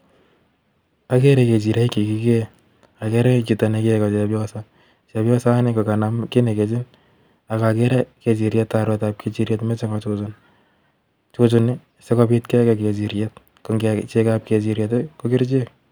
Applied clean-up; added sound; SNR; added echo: none; none; none; none.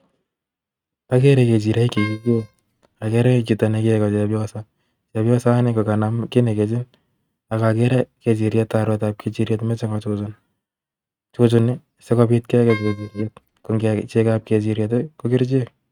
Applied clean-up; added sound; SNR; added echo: neural mask model RNNoise.